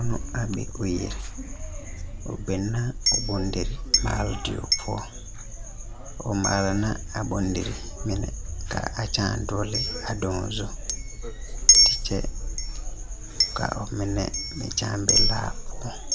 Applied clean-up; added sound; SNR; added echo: none; Chink, clink; -2 dB; none.